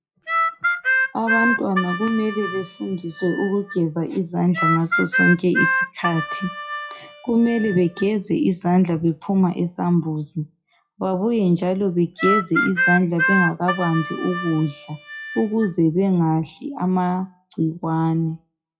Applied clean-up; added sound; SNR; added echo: classical method WPE with log-MMSE.